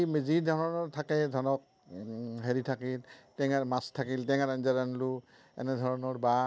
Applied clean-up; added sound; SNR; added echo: none; none; none; none.